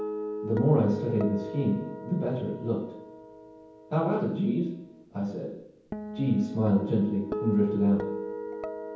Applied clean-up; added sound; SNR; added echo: none; Guitar; 9 dB; reverberation time 0.9 s.